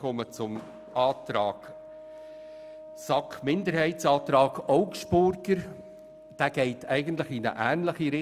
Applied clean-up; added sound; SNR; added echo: none; Wind instrument, woodwind instrument; 18 dB; none.